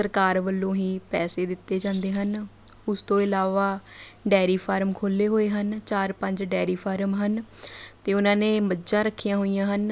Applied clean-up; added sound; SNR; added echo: none; Keys jangling; 17 dB; none.